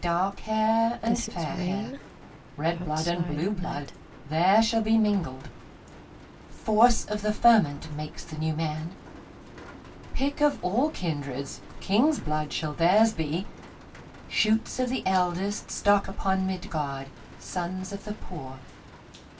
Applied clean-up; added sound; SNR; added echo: none; Rain; 14 dB; reverberation time 0.1 s.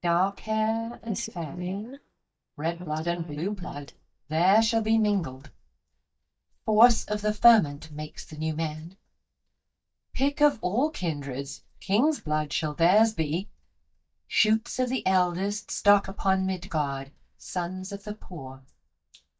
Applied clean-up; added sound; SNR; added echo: neural mask model DeepFilterNet 3.